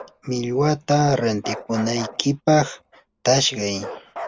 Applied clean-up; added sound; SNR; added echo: none; Bark; 16 dB; none.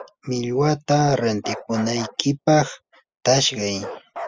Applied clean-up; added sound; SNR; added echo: classical method spectral subtraction.